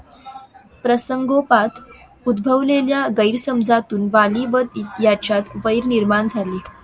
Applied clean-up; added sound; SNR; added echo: none; none; none; none.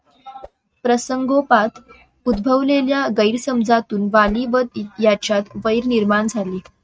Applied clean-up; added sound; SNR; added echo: neural mask model RNNoise.